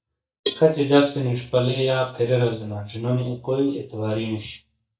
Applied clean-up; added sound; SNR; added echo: neural mask model DeepFilterNet 3.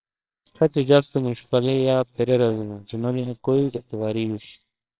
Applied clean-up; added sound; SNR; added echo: neural separator model SepFormer WHAMR!.